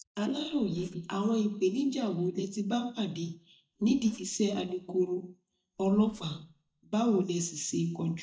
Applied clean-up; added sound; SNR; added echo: neural mask model DeepFilterNet 3.